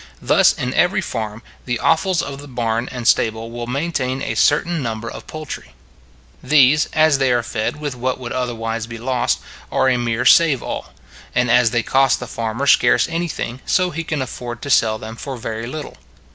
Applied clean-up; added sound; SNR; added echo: none; none; none; none.